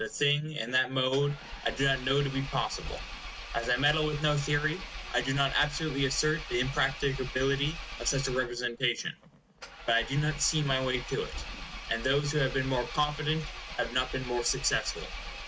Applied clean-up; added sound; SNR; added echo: none; Engine; 10 dB; none.